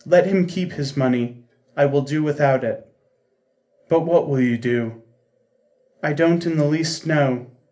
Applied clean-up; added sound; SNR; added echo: none; none; none; reverberation time 0.3 s.